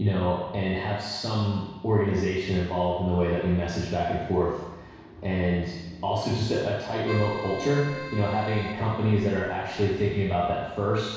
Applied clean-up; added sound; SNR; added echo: none; Keyboard (musical); 12 dB; reverberation time 1.1 s.